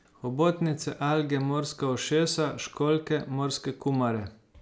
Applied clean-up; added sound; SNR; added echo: none; none; none; none.